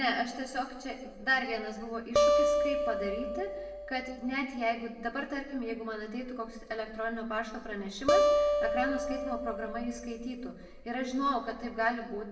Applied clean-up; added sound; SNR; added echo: none; Acoustic guitar; -4 dB; reverberation time 0.9 s.